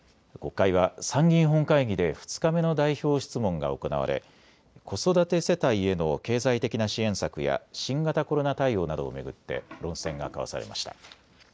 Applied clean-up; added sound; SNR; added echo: none; none; none; none.